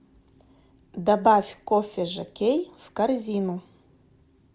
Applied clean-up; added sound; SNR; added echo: none; none; none; none.